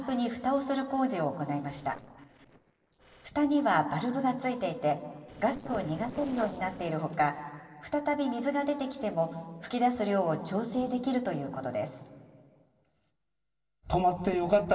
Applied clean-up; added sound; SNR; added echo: neural separator model SepFormer DNS4.